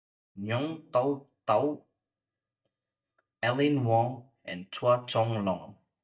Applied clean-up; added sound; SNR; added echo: neural mask model DeepFilterNet 3.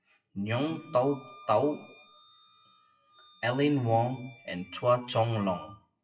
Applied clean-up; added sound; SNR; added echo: classical method WPE with log-MMSE.